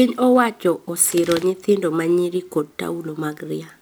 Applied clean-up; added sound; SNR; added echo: none; Bird; 15 dB; none.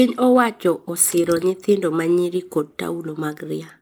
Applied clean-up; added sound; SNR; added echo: neural mask model Resemble Enhance denoiser.